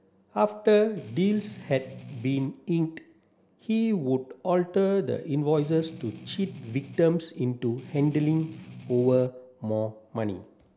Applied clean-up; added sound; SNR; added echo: none; Strum; 17 dB; none.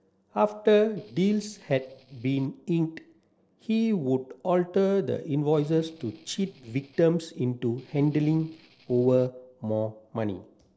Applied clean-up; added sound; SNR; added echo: neural separator model SepFormer DNS4.